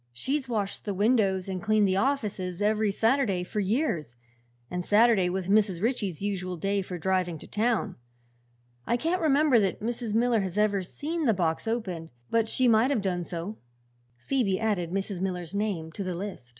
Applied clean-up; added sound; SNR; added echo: none; none; none; none.